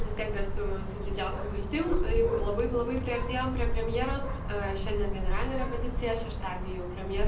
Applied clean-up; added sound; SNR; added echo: none; Bird; -2 dB; reverberation time 0.6 s.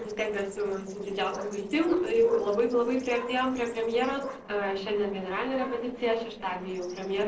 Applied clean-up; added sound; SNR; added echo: neural separator model SepFormer DNS4.